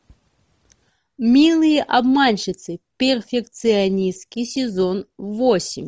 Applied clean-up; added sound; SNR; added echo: none; none; none; none.